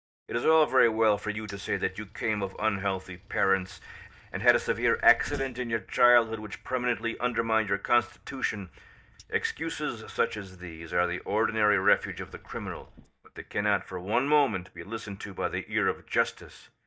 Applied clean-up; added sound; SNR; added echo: neural mask model DeepFilterNet 3.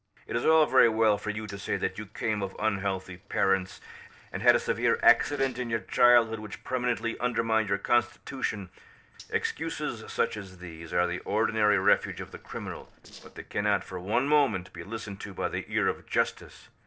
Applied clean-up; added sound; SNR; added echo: neural separator model SepFormer DNS4.